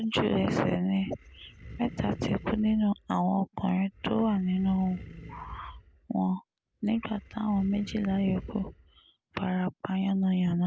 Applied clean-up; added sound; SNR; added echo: none; Animal; 18 dB; none.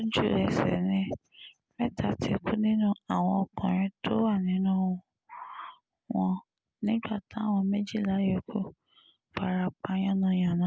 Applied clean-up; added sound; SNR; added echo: none; none; none; none.